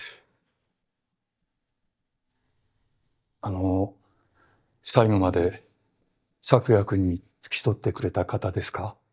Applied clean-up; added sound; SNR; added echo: neural mask model DeepFilterNet 3.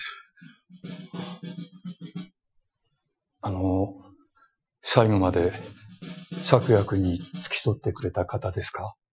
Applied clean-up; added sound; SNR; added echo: classical method Wiener filter.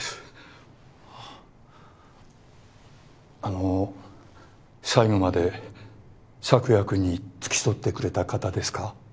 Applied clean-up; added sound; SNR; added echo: none; none; none; none.